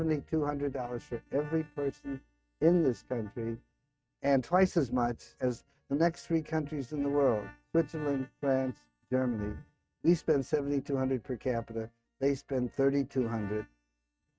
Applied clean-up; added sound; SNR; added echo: neural mask model RNNoise.